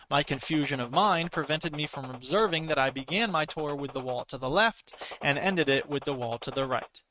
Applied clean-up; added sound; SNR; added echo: neural mask model RNNoise.